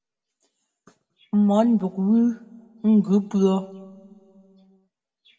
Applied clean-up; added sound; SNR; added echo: none; none; none; reverberation time 1.1 s.